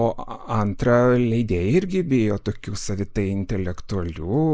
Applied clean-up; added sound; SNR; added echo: neural mask model Resemble Enhance denoiser.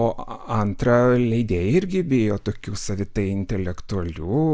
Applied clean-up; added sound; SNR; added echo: none; none; none; none.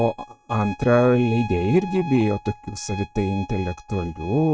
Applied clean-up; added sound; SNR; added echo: neural mask model RNNoise.